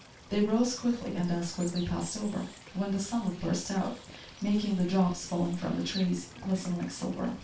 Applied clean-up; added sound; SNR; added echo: none; Water / Bird; 18 dB; reverberation time 0.3 s.